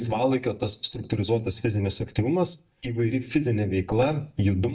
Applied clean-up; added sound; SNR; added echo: neural mask model DeepFilterNet 3.